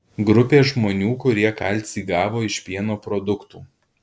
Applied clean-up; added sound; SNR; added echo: none; none; none; none.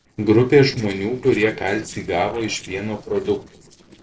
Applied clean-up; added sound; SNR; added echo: neural separator model SepFormer DNS4.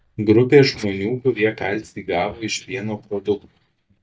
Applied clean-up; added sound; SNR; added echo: neural mask model DeepFilterNet 3.